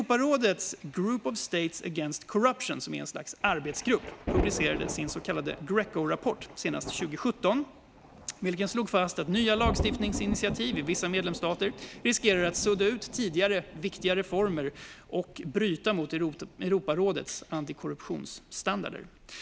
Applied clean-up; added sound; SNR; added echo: none; Thunder; 11 dB; none.